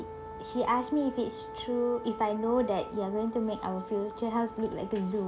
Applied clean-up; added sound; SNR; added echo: none; Wind instrument, woodwind instrument; 12 dB; none.